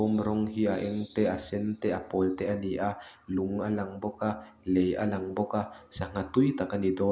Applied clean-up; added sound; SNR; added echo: none; none; none; none.